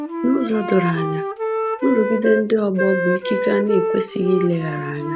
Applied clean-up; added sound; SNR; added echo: none; Wind instrument, woodwind instrument; 3 dB; none.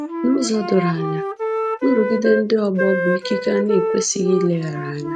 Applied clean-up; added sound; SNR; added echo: neural mask model RNNoise.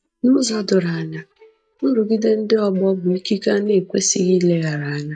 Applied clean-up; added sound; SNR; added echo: neural mask model DeepFilterNet 3.